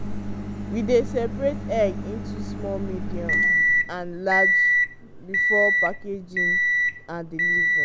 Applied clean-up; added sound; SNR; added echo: none; Microwave oven; -5 dB; none.